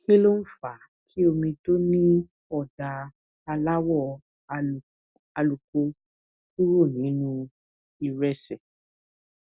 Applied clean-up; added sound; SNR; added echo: none; none; none; none.